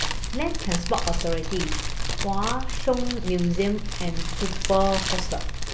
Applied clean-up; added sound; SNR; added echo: none; Fire; -1 dB; none.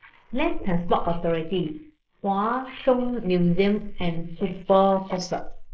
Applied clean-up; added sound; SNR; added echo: neural mask model Resemble Enhance denoiser.